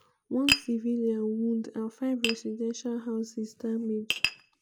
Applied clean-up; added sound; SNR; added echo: none; Tap; 5 dB; none.